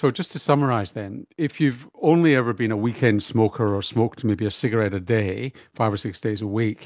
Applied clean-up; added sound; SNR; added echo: none; none; none; none.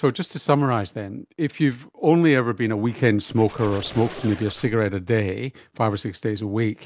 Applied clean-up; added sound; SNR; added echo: none; Squeak; 18 dB; none.